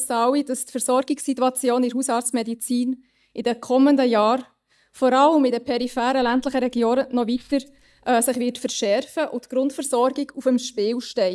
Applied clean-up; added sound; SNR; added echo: neural mask model DeepFilterNet 3.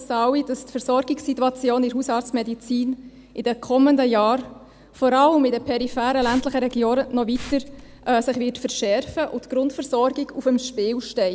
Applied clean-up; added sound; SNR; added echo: none; Liquid; 16 dB; none.